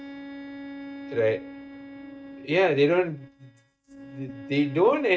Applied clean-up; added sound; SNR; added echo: neural mask model RNNoise.